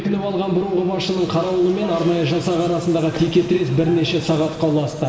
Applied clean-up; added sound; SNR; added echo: none; Fixed-wing aircraft, airplane; 19 dB; reverberation time 1.8 s.